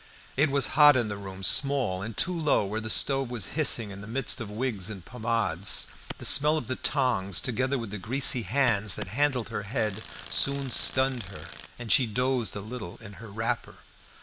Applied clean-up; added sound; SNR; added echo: none; Tools + Clapping; 14 dB; none.